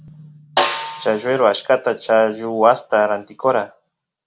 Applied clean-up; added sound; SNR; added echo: none; Snare drum; 8 dB; none.